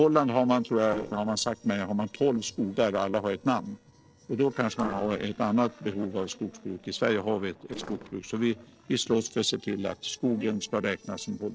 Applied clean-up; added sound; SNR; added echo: neural separator model SepFormer DNS4.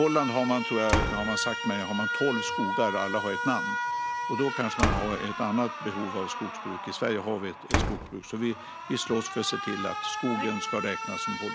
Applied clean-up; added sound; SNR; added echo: none; Slam + Alarm; 2 dB; none.